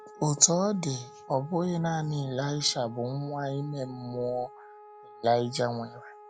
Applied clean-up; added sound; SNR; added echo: none; Wind instrument, woodwind instrument; 20 dB; none.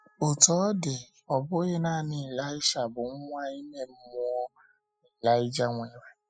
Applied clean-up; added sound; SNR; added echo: classical method spectral subtraction.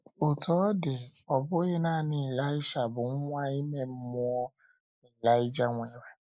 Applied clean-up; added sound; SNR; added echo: neural mask model Resemble Enhance denoiser.